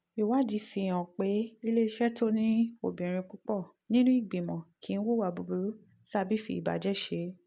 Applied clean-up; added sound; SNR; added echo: none; none; none; none.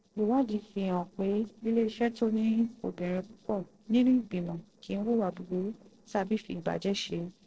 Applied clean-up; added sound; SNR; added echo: neural separator model SepFormer DNS4.